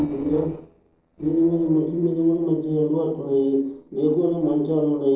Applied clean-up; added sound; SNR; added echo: neural separator model SepFormer DNS4.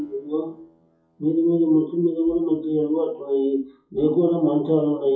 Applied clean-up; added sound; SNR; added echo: classical method WPE with log-MMSE.